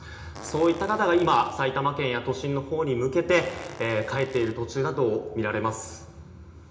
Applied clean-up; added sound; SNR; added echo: none; Fart; 19 dB; reverberation time 0.8 s.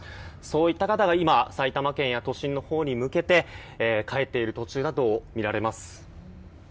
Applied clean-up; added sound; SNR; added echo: none; none; none; none.